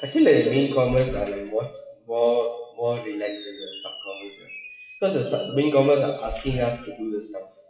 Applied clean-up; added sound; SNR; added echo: classical method WPE with log-MMSE.